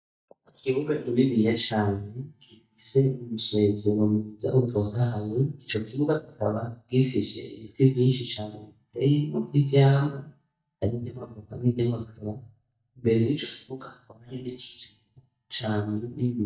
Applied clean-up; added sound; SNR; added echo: neural mask model DeepFilterNet 3.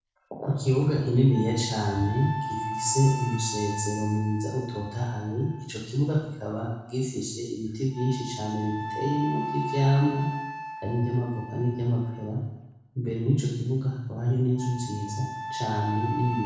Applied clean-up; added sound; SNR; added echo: none; Wind instrument, woodwind instrument; 10 dB; reverberation time 1.0 s.